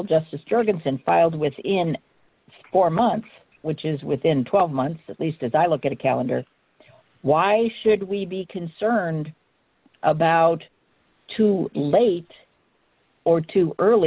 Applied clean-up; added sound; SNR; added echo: none; none; none; none.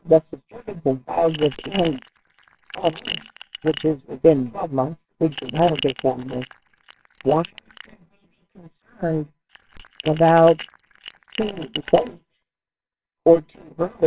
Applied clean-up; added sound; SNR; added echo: neural separator model SepFormer WHAMR!.